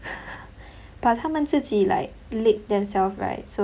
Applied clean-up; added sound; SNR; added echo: none; none; none; none.